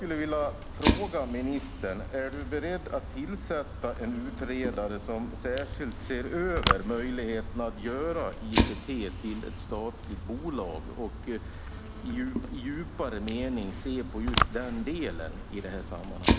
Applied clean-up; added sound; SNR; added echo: none; Fire; -1 dB; none.